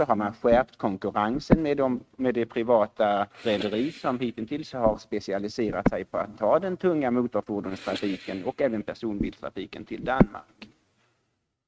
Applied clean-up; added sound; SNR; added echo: neural mask model RNNoise.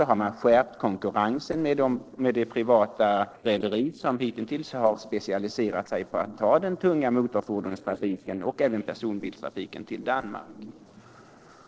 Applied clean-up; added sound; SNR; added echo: neural separator model SepFormer DNS4.